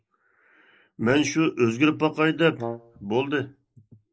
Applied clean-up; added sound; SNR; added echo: neural mask model Resemble Enhance denoiser.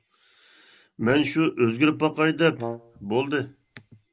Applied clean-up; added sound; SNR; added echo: none; Brass instrument; 13 dB; none.